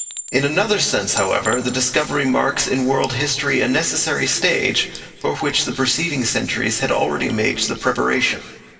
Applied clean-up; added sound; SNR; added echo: none; Chink, clink; 18 dB; reverberation time 1.6 s.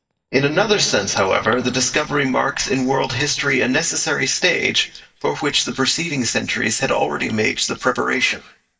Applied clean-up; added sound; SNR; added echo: neural mask model DeepFilterNet 3.